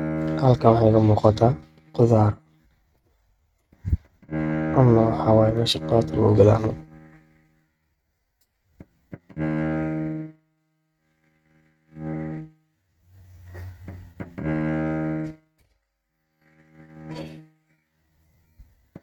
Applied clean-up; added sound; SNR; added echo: neural mask model RNNoise.